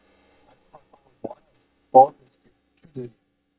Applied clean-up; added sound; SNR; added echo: neural mask model DeepFilterNet 3.